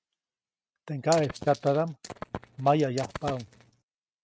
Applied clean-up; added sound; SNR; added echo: neural mask model RNNoise.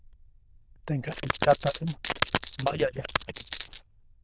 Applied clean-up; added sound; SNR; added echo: neural diffusion model UNIVERSE++.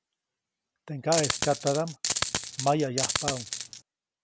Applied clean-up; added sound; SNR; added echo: none; Coin (dropping); 0 dB; none.